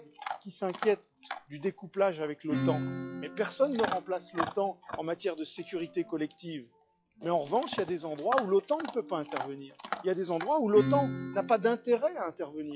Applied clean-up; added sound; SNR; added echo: classical method log-MMSE.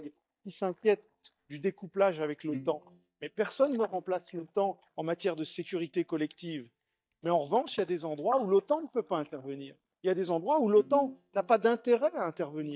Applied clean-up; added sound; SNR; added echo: neural mask model DeepFilterNet 3.